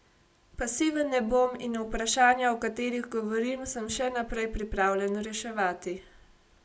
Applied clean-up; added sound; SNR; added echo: none; none; none; none.